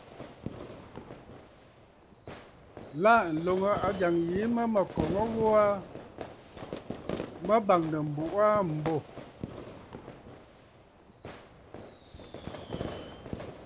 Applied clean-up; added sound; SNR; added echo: none; Fireworks; 10 dB; none.